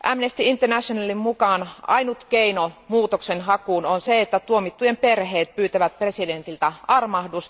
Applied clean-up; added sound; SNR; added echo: none; none; none; none.